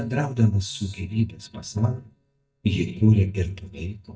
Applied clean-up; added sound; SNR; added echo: neural mask model DeepFilterNet 3.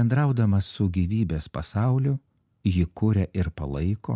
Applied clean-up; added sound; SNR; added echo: none; none; none; none.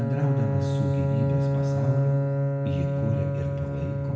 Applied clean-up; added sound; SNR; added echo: none; Bowed string instrument; -4 dB; reverberation time 2.2 s.